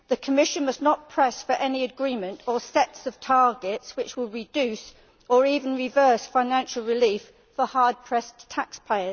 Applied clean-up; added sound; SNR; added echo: none; none; none; none.